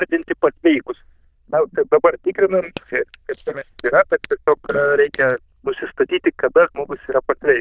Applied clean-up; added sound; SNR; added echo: neural diffusion model UNIVERSE++.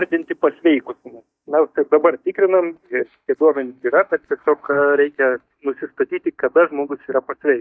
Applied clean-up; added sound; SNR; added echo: neural mask model DeepFilterNet 3.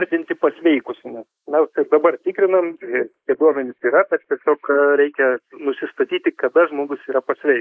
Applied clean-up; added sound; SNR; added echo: neural mask model Resemble Enhance denoiser.